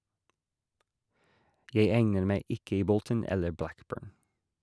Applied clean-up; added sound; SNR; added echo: none; none; none; none.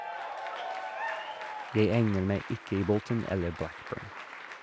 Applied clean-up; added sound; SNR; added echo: none; Applause / Cheering; 8 dB; none.